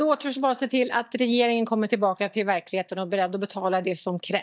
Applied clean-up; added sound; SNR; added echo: neural mask model DeepFilterNet 3.